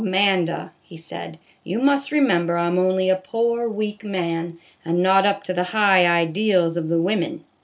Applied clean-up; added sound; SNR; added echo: none; none; none; none.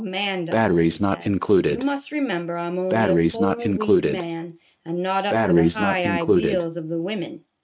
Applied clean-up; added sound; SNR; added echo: neural mask model RNNoise.